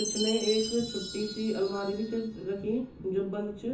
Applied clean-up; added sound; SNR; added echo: none; Chime; 9 dB; reverberation time 0.6 s.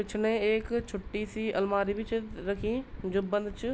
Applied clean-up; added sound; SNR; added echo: none; none; none; none.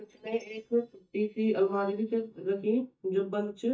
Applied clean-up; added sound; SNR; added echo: neural mask model DeepFilterNet 3.